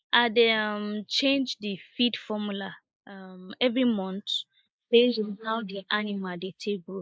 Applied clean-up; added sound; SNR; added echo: neural mask model Resemble Enhance denoiser.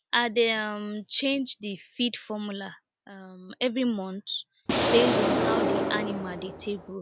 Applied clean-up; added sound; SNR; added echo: none; Explosion; -3 dB; none.